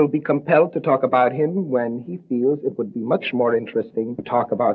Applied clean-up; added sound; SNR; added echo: none; none; none; none.